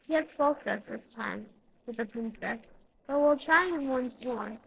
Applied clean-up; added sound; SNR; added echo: neural separator model SepFormer DNS4.